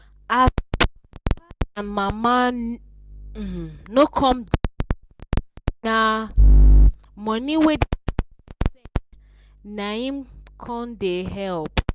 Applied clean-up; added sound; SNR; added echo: none; none; none; none.